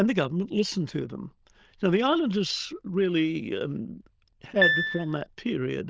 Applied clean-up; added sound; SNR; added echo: neural diffusion model UNIVERSE++.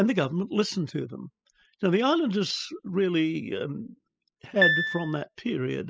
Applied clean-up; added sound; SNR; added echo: classical method spectral subtraction.